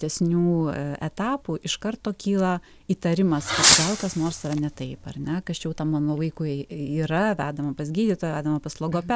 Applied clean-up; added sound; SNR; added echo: none; Fireworks; -1 dB; none.